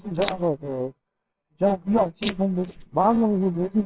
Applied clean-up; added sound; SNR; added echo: neural separator model SepFormer WHAMR!.